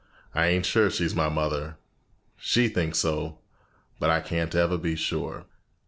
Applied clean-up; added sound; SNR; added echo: none; none; none; none.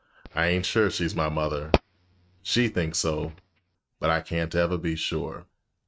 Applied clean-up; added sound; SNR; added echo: neural mask model RNNoise.